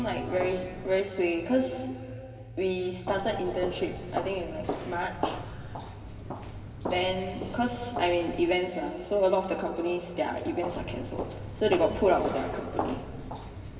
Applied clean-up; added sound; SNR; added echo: none; Walk, footsteps; 9 dB; reverberation time 2.5 s.